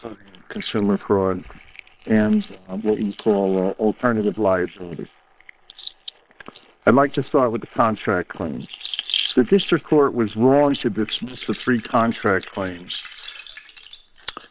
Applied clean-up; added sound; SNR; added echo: neural separator model SepFormer WHAM!.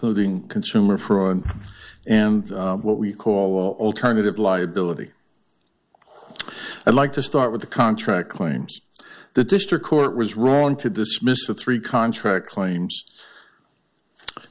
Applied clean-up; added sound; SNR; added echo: none; none; none; none.